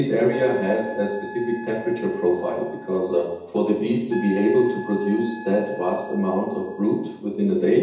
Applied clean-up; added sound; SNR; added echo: none; Wind instrument, woodwind instrument; 16 dB; reverberation time 0.9 s.